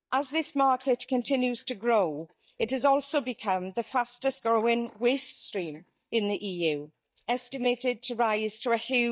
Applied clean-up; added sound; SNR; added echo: neural mask model DeepFilterNet 3.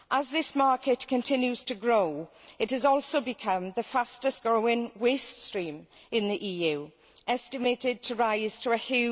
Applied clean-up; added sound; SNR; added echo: none; none; none; none.